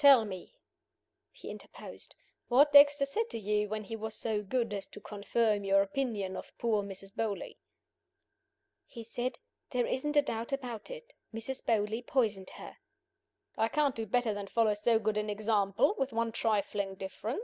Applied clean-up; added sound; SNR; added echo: none; none; none; none.